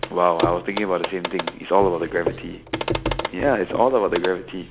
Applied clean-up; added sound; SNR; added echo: none; Clock; 6 dB; none.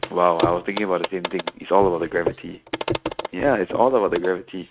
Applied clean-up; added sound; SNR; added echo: neural mask model RNNoise.